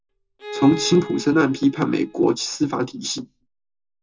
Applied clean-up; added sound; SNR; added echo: none; Bowed string instrument; 14 dB; reverberation time 0.2 s.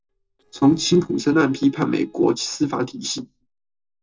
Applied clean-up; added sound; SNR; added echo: neural separator model SepFormer DNS4.